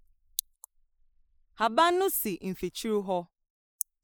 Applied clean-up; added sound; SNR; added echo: neural mask model Resemble Enhance denoiser.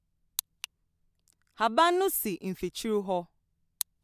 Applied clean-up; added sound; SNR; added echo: none; none; none; none.